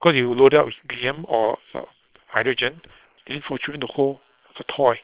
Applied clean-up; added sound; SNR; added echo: neural separator model SepFormer WHAM!.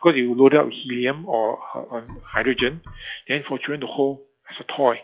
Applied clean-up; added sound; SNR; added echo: classical method log-MMSE.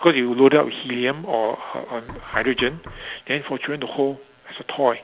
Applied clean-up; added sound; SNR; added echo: none; Knock; 16 dB; none.